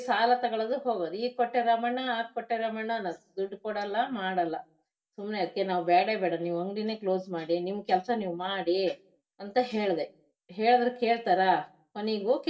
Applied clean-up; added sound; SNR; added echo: none; none; none; reverberation time 0.2 s.